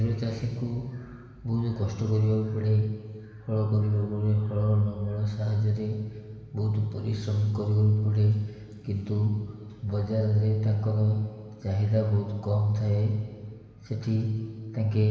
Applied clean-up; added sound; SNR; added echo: none; none; none; reverberation time 1.6 s.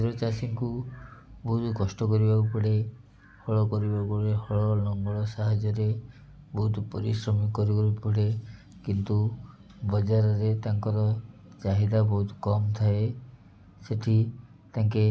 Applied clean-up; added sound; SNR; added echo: none; none; none; none.